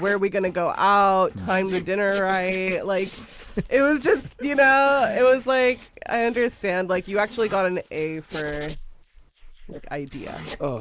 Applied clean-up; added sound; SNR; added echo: neural mask model Resemble Enhance denoiser.